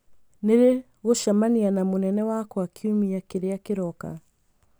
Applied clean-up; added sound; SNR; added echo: none; none; none; none.